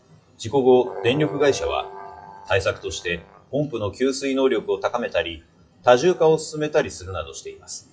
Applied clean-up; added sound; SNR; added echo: classical method WPE with log-MMSE.